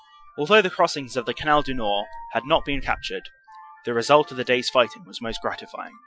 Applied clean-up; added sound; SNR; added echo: classical method Wiener filter.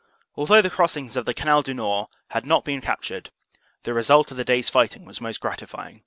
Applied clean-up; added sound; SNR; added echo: none; none; none; none.